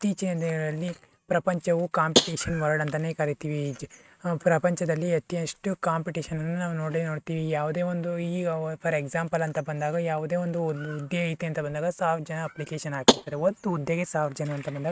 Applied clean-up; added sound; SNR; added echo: neural mask model RNNoise.